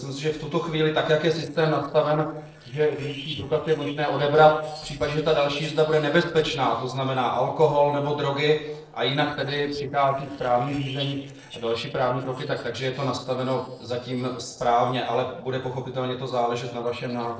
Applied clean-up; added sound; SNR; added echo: neural separator model SepFormer DNS4.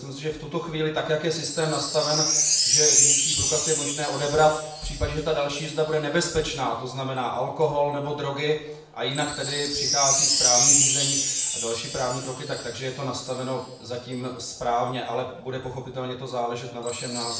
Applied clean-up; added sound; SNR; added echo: none; Wind chime; -1 dB; reverberation time 0.6 s.